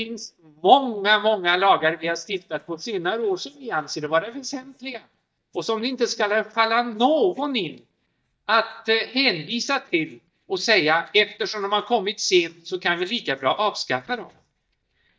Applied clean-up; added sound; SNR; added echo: neural mask model DeepFilterNet 3.